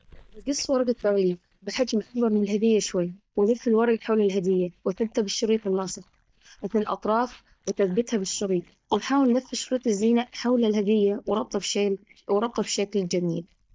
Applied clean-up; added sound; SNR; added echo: neural mask model DeepFilterNet 3.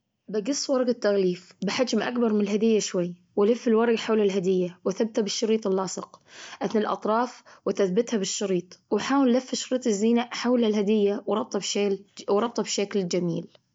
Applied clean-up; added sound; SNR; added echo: none; none; none; none.